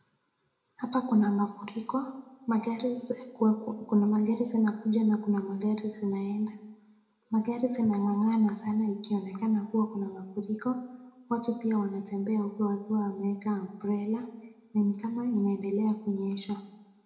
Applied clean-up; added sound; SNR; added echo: none; none; none; reverberation time 0.6 s.